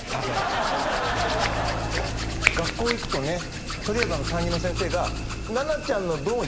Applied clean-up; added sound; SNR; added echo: none; Hands + Bowed string instrument; 2 dB; none.